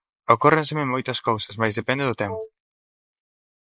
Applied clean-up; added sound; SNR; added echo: neural mask model Resemble Enhance denoiser.